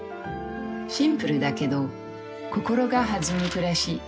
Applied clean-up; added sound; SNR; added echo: none; none; none; none.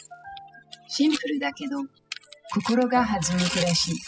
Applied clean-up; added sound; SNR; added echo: classical method spectral subtraction.